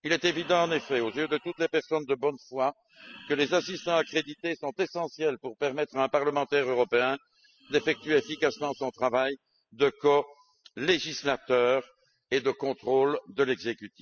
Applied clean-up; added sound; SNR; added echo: classical method spectral subtraction.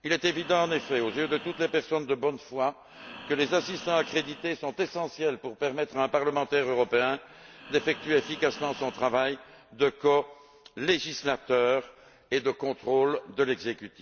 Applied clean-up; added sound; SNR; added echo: none; Breathing; 16 dB; none.